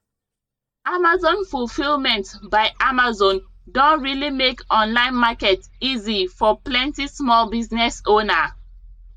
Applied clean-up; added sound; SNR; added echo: neural mask model DeepFilterNet 3.